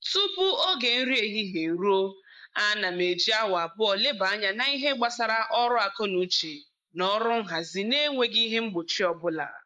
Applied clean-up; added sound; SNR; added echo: neural mask model Resemble Enhance denoiser.